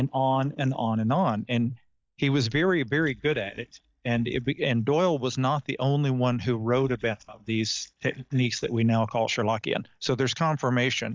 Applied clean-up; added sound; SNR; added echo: neural mask model DeepFilterNet 3.